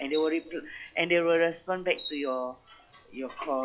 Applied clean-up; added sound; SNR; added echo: classical method log-MMSE.